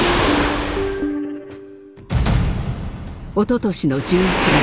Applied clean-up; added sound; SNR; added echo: none; Waves, surf; 2 dB; none.